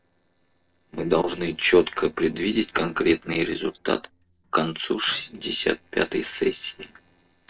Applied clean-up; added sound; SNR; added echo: neural separator model SepFormer DNS4.